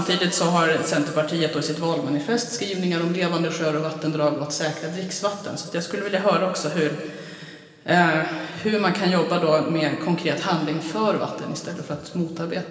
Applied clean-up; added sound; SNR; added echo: none; none; none; reverberation time 2.3 s.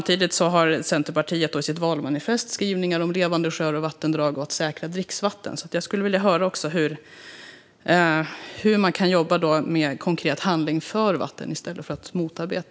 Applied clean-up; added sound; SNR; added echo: none; none; none; none.